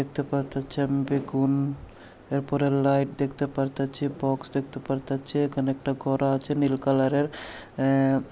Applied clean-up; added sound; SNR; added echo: none; none; none; none.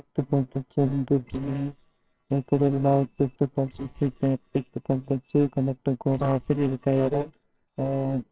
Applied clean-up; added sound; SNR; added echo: neural separator model SepFormer WHAMR!.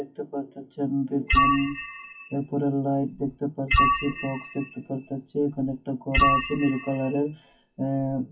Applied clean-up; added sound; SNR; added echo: classical method WPE with log-MMSE.